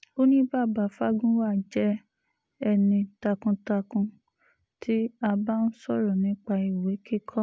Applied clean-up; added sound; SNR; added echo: none; none; none; none.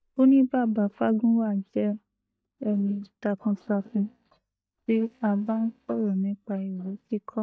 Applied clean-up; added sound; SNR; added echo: neural mask model DeepFilterNet 3.